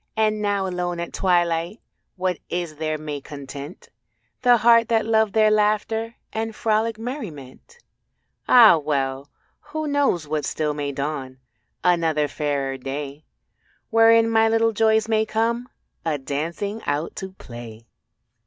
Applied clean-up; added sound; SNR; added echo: none; none; none; none.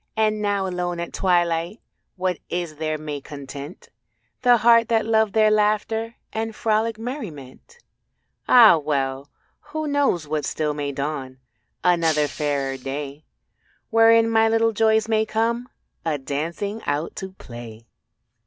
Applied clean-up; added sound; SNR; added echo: none; Shatter; 12 dB; none.